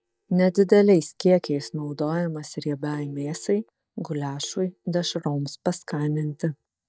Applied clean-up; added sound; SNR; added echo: neural mask model DeepFilterNet 3.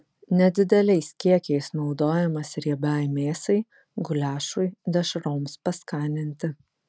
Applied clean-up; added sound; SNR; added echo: none; none; none; none.